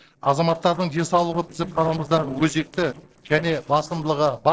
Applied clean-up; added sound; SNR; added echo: neural separator model SepFormer DNS4.